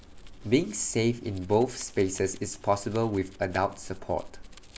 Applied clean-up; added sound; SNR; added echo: none; Domestic sounds, home sounds; 17 dB; none.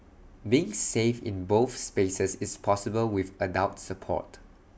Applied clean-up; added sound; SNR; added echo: none; none; none; none.